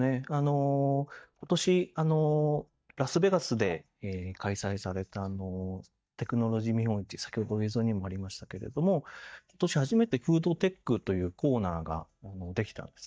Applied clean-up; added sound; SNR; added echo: neural mask model DeepFilterNet 3.